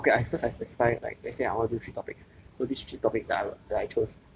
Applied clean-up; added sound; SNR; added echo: none; none; none; none.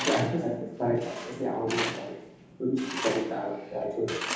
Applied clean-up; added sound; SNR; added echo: none; Tools; 7 dB; reverberation time 0.8 s.